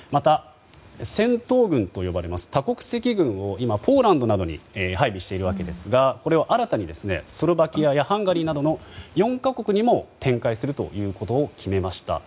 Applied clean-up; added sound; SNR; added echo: none; none; none; none.